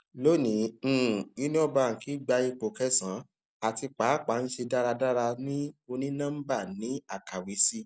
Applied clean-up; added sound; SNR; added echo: none; none; none; none.